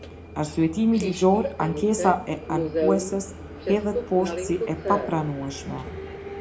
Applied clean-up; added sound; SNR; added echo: none; Subway, metro, underground; 6 dB; reverberation time 0.4 s.